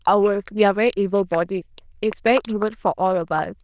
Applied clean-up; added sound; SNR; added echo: neural diffusion model UNIVERSE++.